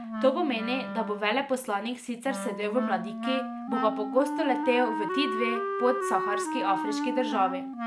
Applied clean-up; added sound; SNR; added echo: none; Wind instrument, woodwind instrument; 3 dB; none.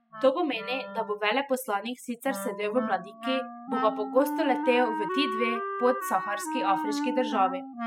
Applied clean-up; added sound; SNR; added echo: classical method spectral subtraction.